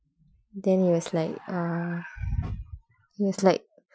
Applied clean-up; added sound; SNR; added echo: classical method Wiener filter.